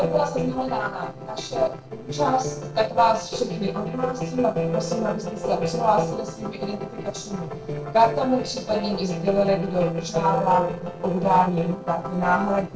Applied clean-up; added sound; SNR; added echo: neural separator model SepFormer DNS4.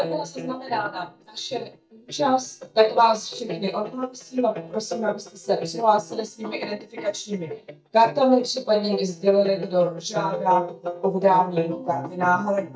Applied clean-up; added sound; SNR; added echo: neural mask model DeepFilterNet 3.